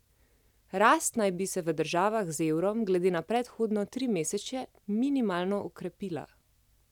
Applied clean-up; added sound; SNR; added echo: none; none; none; none.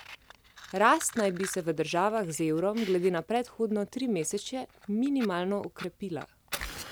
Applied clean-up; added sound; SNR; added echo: none; Fire; 16 dB; none.